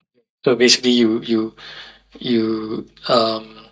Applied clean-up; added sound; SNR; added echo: neural mask model DeepFilterNet 3.